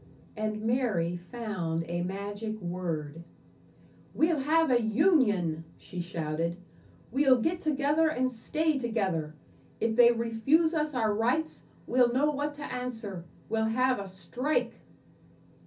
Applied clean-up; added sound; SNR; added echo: none; none; none; reverberation time 0.3 s.